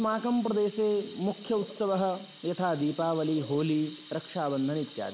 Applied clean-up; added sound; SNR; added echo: none; Sink (filling or washing) / Water tap, faucet; 19 dB; none.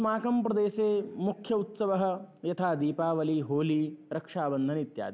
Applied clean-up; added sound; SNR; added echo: none; none; none; none.